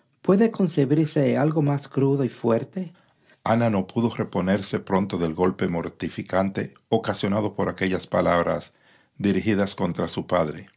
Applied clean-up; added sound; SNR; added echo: none; none; none; none.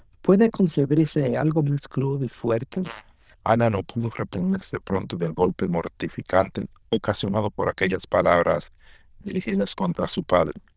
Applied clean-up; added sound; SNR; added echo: neural diffusion model UNIVERSE++.